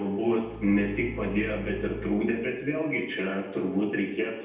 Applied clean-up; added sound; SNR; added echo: none; Bowed string instrument; 12 dB; reverberation time 0.8 s.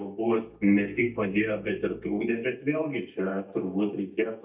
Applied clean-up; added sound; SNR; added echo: neural mask model DeepFilterNet 3.